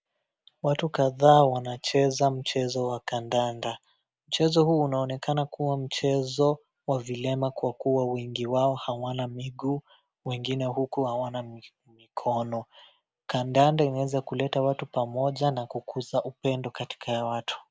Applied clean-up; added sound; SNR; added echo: none; none; none; none.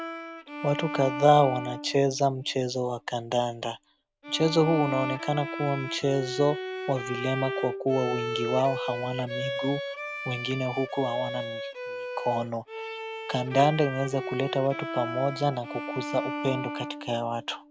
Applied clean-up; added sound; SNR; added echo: none; Bowed string instrument; 7 dB; none.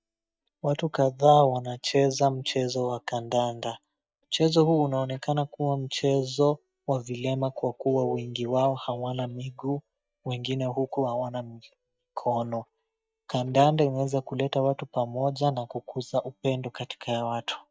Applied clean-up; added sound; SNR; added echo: neural mask model DeepFilterNet 3.